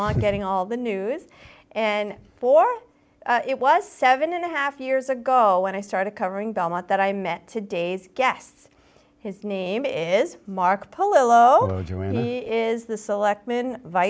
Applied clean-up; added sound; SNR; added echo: none; none; none; none.